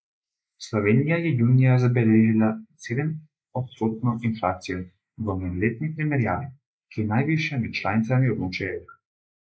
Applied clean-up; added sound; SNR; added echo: neural mask model Resemble Enhance denoiser.